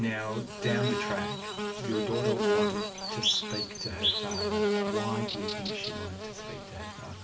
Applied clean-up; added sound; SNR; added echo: none; Buzz / Bird; -4 dB; reverberation time 0.2 s.